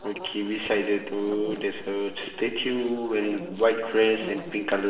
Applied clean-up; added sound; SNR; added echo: neural separator model SepFormer DNS4.